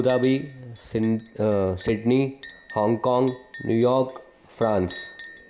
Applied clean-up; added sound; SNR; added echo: none; Chink, clink; 8 dB; none.